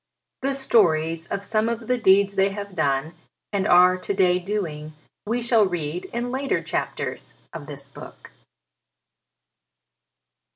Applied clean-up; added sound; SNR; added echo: none; none; none; none.